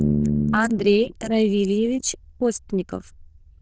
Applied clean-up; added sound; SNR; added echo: neural diffusion model UNIVERSE++.